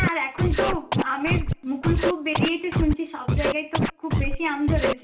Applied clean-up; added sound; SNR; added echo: none; Scratching (performance technique); -2 dB; reverberation time 0.4 s.